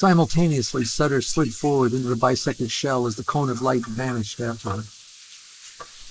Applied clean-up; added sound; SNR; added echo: neural mask model Resemble Enhance denoiser.